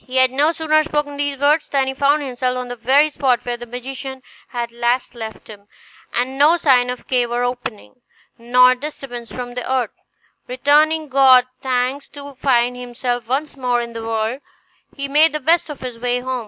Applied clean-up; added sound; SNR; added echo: none; none; none; none.